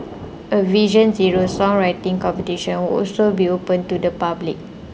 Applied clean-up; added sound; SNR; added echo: none; Thunder; 16 dB; none.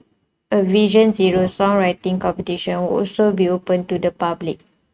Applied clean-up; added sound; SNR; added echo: neural mask model RNNoise.